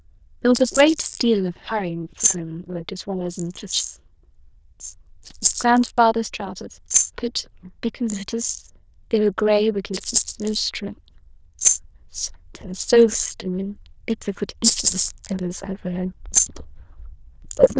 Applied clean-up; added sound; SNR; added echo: neural diffusion model UNIVERSE++.